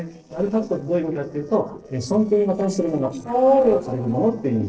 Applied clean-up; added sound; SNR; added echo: neural separator model SepFormer DNS4.